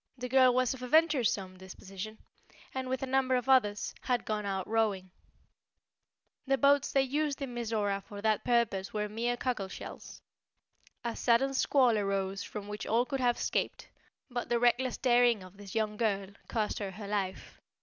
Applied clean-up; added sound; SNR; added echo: none; none; none; none.